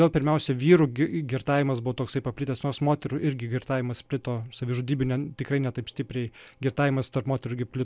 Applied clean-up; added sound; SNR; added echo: none; none; none; none.